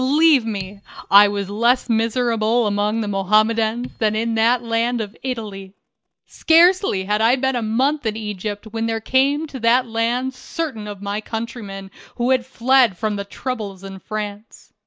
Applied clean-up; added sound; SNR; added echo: neural mask model DeepFilterNet 3.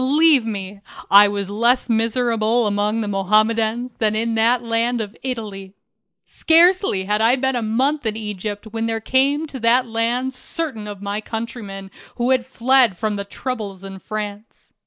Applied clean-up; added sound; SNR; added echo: neural mask model Resemble Enhance denoiser.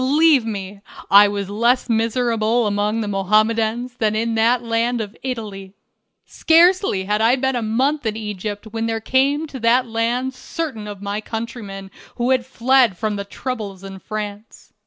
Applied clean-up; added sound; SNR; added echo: none; none; none; none.